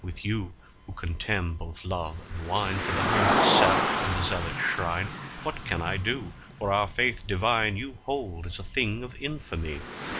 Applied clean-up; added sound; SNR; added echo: none; Car; 2 dB; none.